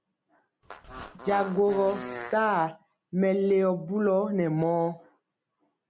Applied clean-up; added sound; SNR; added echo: none; Fart; 12 dB; none.